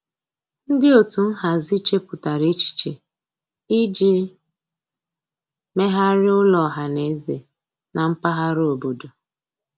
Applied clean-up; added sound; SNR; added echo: none; none; none; none.